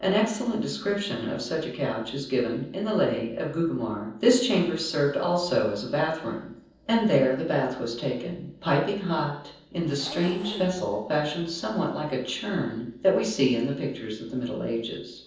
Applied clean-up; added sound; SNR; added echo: neural separator model SepFormer DNS4.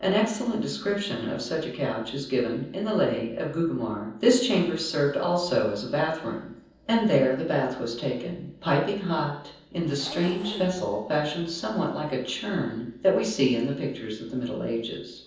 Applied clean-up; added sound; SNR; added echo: none; Zipper (clothing); 13 dB; reverberation time 0.7 s.